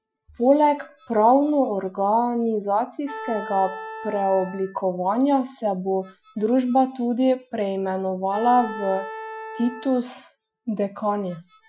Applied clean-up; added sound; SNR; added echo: classical method Wiener filter.